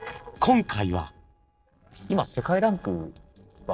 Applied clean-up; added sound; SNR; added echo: neural separator model SepFormer DNS4.